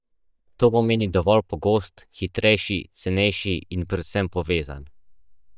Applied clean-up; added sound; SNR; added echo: neural mask model DeepFilterNet 3.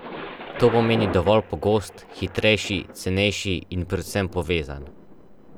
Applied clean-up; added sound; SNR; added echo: none; Thunder; 12 dB; none.